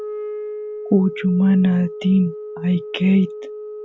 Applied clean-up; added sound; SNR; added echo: none; Wind instrument, woodwind instrument; 11 dB; none.